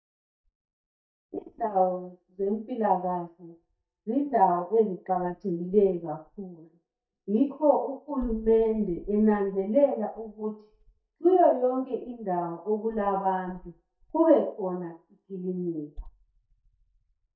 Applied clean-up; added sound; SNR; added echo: neural mask model DeepFilterNet 3.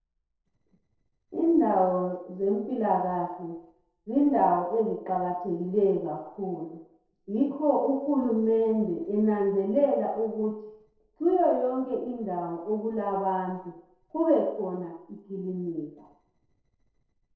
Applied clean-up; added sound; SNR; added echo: neural separator model SepFormer DNS4.